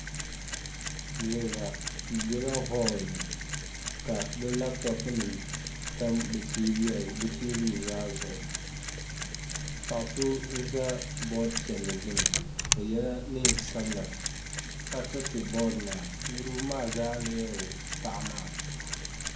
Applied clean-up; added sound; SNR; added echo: none; Mechanisms; 1 dB; reverberation time 0.6 s.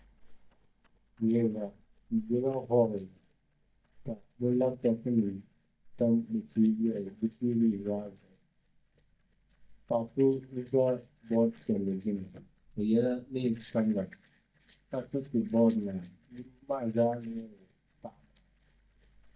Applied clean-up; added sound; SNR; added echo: neural mask model DeepFilterNet 3.